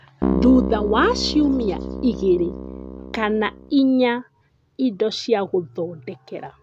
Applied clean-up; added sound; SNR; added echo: none; Keyboard (musical); 5 dB; none.